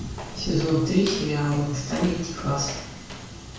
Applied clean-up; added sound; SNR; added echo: none; Walk, footsteps; 13 dB; reverberation time 0.6 s.